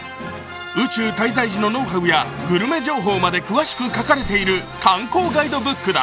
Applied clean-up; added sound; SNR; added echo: none; Slam; 18 dB; none.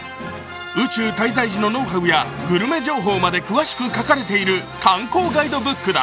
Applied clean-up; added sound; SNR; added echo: none; none; none; none.